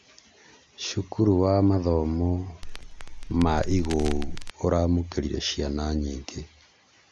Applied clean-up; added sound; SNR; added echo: none; Crackle; 4 dB; none.